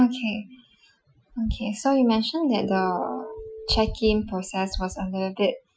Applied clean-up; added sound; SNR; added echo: classical method Wiener filter.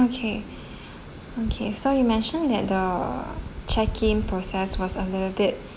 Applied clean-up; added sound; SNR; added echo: none; none; none; none.